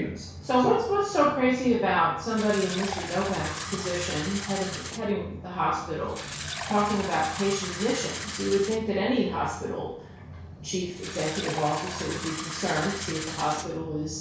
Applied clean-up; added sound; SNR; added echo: none; Fill (with liquid); 9 dB; reverberation time 0.6 s.